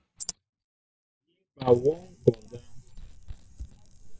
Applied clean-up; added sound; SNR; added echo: neural mask model DeepFilterNet 3.